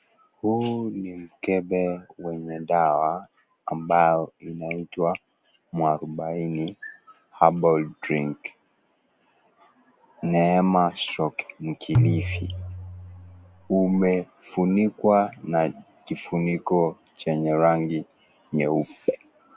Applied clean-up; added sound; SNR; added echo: none; Tabla; 2 dB; none.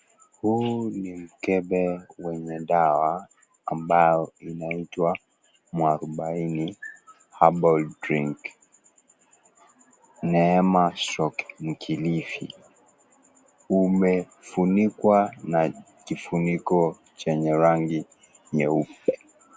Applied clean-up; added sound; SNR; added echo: none; none; none; none.